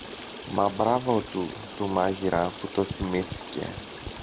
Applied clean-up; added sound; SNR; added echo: none; Stream; 10 dB; none.